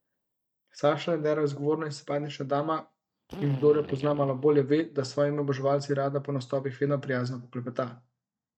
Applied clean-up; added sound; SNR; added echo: neural mask model DeepFilterNet 3.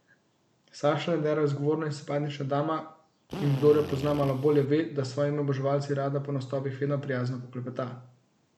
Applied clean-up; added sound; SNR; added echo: none; Drill; 10 dB; none.